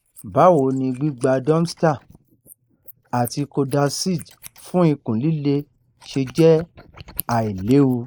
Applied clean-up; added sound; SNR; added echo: neural mask model Resemble Enhance denoiser.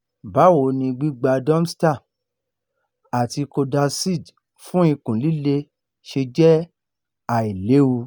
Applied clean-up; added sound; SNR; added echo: none; none; none; none.